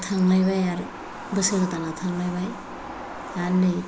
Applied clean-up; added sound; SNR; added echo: none; Bird vocalization, bird call, bird song; 12 dB; none.